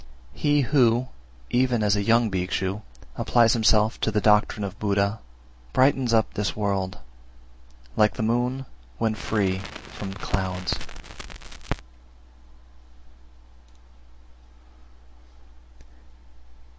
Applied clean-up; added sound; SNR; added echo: none; Crackle; 7 dB; none.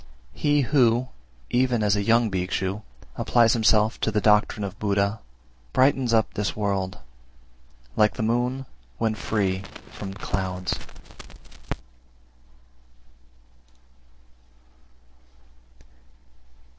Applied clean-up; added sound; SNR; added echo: neural separator model SepFormer DNS4.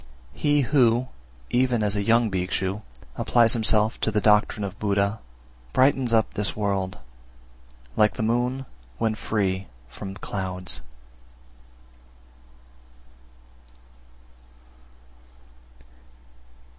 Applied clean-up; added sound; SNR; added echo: none; none; none; none.